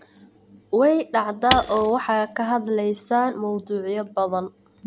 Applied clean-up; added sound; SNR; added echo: none; Shatter / Crushing; 8 dB; none.